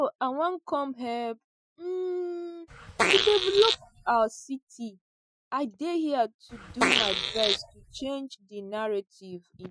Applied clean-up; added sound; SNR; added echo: classical method Wiener filter.